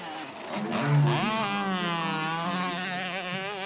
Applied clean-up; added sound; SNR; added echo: none; Motorcycle; -1 dB; reverberation time 0.9 s.